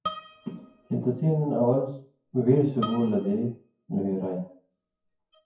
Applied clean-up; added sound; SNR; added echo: classical method WPE with log-MMSE.